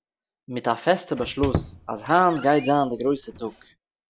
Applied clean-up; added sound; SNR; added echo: none; Squeak; 10 dB; none.